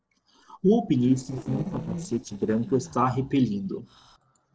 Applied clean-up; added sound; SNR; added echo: neural separator model SepFormer DNS4.